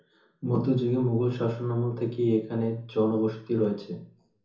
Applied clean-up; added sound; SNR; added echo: none; none; none; reverberation time 0.6 s.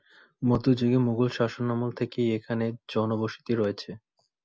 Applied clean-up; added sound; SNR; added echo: none; none; none; none.